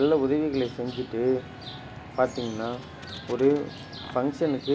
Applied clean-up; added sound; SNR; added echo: none; Chirp, tweet; 19 dB; none.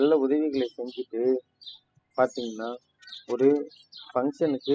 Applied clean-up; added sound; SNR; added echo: classical method spectral subtraction.